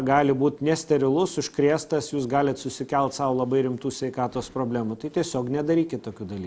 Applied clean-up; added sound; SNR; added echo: none; none; none; none.